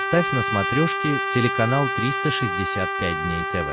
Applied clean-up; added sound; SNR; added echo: none; Trumpet; 1 dB; none.